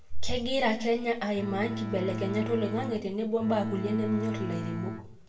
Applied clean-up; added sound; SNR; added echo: none; Bowed string instrument; 7 dB; reverberation time 0.6 s.